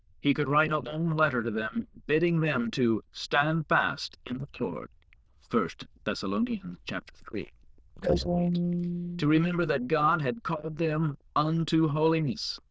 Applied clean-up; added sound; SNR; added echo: neural diffusion model UNIVERSE++.